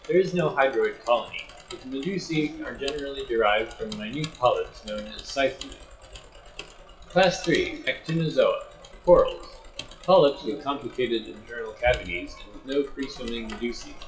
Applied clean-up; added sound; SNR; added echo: classical method WPE with log-MMSE.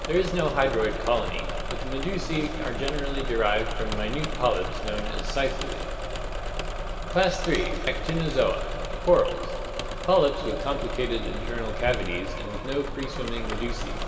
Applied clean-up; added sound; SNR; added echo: none; Engine / Mechanisms; 3 dB; reverberation time 2.4 s.